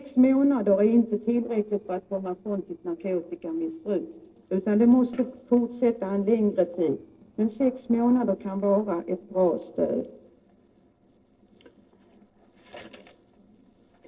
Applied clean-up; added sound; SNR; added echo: neural separator model SepFormer DNS4.